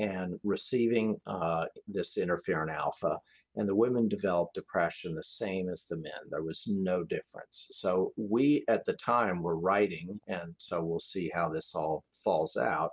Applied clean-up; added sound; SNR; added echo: none; none; none; none.